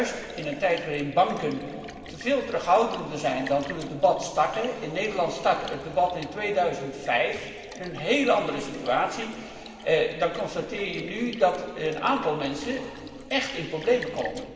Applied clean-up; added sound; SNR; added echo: none; Splash, splatter; 19 dB; reverberation time 2.6 s.